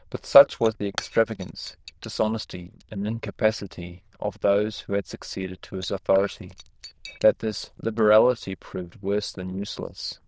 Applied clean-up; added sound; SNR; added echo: neural diffusion model UNIVERSE++.